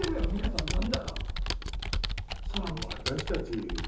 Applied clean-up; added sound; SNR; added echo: none; Computer keyboard; -5 dB; reverberation time 0.6 s.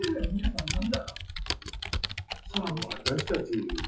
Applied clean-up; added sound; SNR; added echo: classical method WPE with log-MMSE.